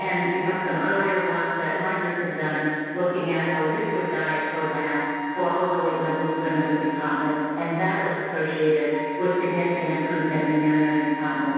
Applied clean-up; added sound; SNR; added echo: none; Wind instrument, woodwind instrument; 10 dB; reverberation time 2.2 s.